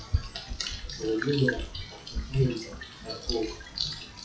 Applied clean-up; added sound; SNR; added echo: classical method WPE with log-MMSE.